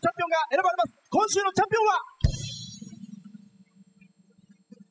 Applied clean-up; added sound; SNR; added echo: classical method spectral subtraction.